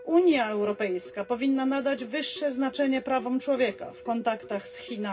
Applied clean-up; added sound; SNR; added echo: none; Keyboard (musical); 18 dB; reverberation time 0.4 s.